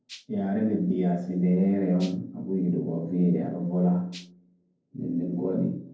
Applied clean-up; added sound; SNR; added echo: neural separator model SepFormer DNS4.